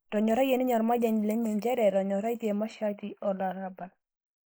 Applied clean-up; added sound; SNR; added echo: neural mask model Resemble Enhance denoiser.